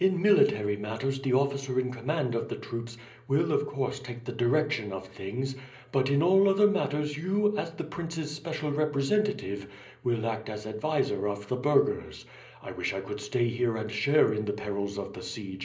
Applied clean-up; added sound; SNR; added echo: none; none; none; reverberation time 0.5 s.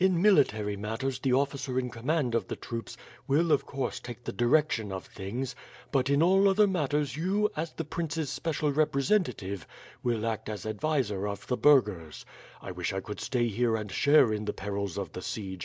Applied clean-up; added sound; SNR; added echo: none; none; none; none.